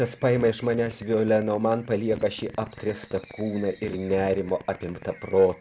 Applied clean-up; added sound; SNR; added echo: none; Fart; 19 dB; none.